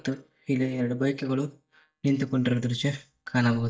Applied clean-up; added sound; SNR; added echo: neural mask model DeepFilterNet 3.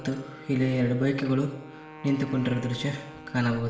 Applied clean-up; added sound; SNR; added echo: none; Wind instrument, woodwind instrument; 18 dB; reverberation time 0.8 s.